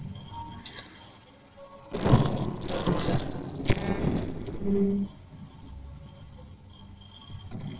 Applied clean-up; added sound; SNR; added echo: neural separator model SepFormer DNS4.